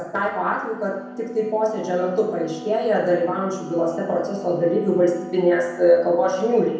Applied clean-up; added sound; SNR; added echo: none; Wind instrument, woodwind instrument; 17 dB; reverberation time 0.8 s.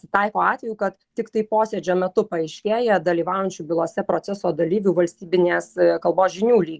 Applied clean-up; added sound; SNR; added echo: none; none; none; none.